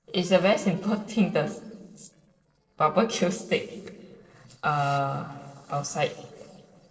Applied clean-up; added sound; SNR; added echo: neural separator model SepFormer DNS4.